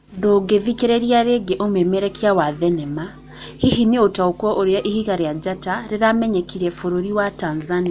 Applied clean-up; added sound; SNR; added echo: none; none; none; none.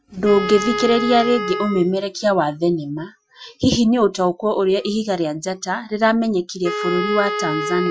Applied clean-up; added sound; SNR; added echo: classical method Wiener filter.